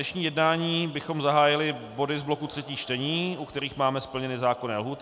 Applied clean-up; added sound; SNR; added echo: none; none; none; none.